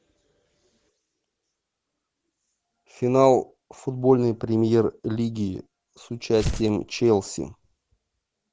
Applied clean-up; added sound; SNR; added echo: none; Tearing; 9 dB; none.